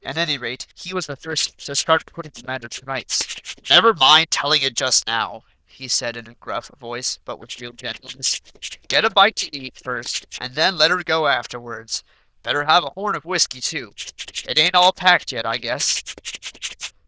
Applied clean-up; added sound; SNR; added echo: neural diffusion model UNIVERSE++.